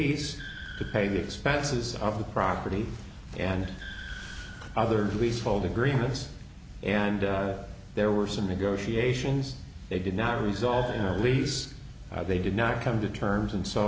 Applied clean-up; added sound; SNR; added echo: none; Car; 18 dB; none.